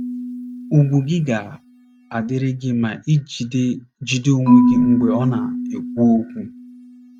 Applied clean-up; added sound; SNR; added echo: neural mask model RNNoise.